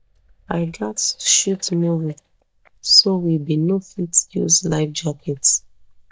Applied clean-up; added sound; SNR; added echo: neural mask model DeepFilterNet 3.